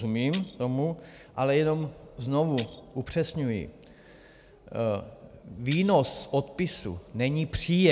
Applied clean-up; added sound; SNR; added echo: none; Shatter; 19 dB; none.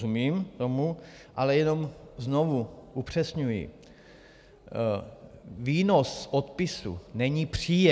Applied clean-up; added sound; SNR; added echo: none; none; none; none.